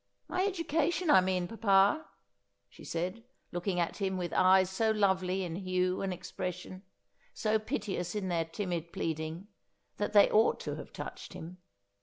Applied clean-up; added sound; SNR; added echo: none; none; none; none.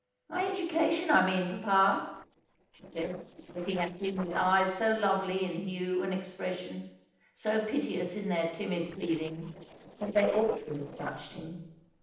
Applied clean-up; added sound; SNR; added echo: neural separator model SepFormer DNS4.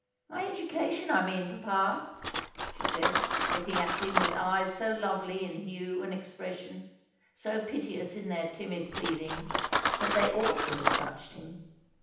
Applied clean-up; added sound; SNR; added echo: none; Cutlery, silverware; 1 dB; reverberation time 0.9 s.